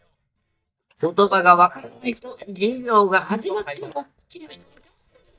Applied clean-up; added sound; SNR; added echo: neural mask model DeepFilterNet 3.